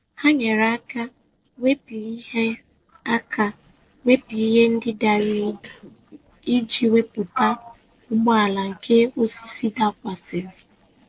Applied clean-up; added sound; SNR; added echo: neural separator model SepFormer DNS4.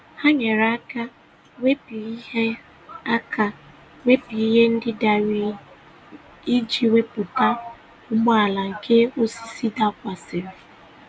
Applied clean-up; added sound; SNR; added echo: none; none; none; none.